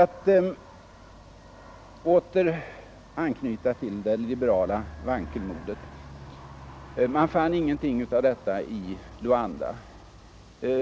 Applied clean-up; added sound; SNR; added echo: none; Aircraft; 18 dB; none.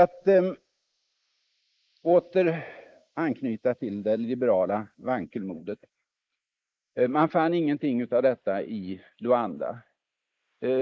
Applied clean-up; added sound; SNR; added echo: neural mask model Resemble Enhance denoiser.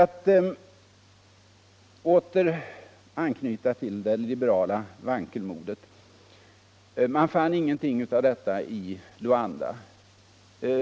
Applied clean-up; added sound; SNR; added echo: none; none; none; none.